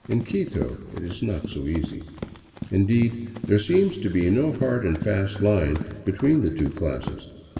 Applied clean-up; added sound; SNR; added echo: none; Run; 13 dB; reverberation time 1.8 s.